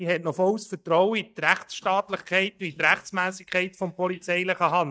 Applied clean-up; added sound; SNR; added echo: neural mask model DeepFilterNet 3.